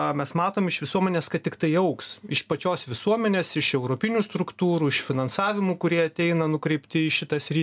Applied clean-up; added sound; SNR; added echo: none; none; none; none.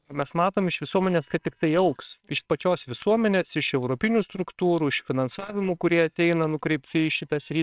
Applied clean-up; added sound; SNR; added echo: neural separator model SepFormer WHAMR!.